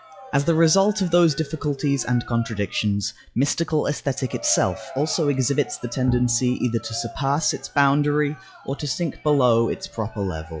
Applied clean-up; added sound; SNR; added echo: classical method log-MMSE.